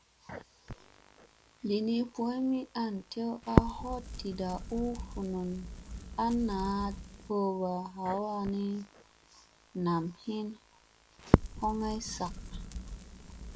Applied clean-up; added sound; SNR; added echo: none; Crackle; 2 dB; none.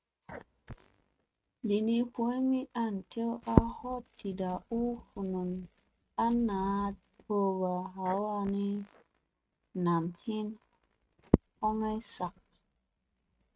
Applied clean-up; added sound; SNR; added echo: neural mask model RNNoise.